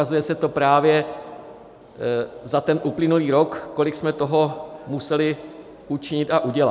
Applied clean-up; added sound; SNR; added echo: none; none; none; none.